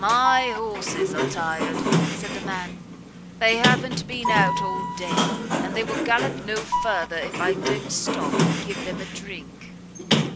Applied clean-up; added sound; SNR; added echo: none; Sliding door; -1 dB; none.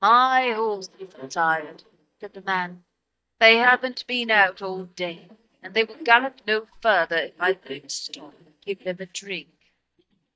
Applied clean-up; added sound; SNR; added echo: neural mask model DeepFilterNet 3.